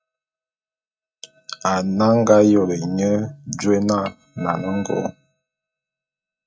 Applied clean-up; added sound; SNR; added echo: neural mask model RNNoise.